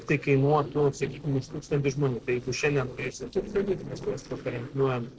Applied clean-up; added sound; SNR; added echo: neural separator model SepFormer DNS4.